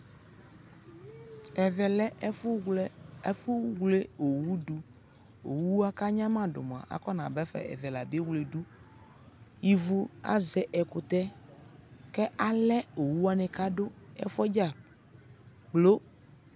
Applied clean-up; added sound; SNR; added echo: none; none; none; none.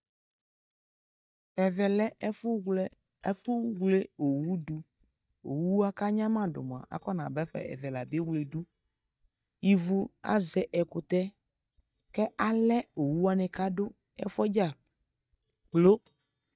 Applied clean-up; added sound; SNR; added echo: neural mask model DeepFilterNet 3.